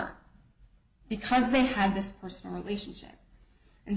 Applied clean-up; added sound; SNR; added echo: none; none; none; none.